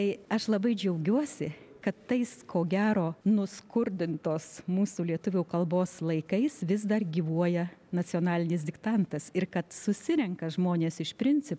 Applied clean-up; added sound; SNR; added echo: none; none; none; none.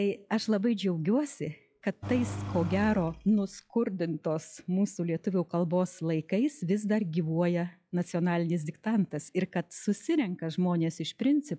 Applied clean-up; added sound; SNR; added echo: classical method log-MMSE.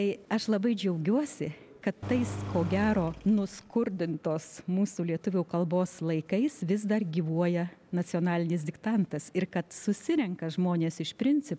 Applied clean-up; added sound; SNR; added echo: none; Engine; 10 dB; none.